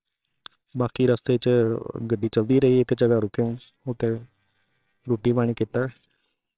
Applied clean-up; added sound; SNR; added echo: neural separator model SepFormer WHAMR!.